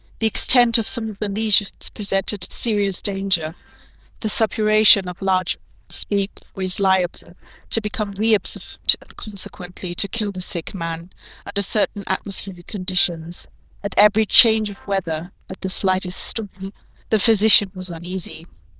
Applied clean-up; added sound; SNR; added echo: neural diffusion model UNIVERSE++.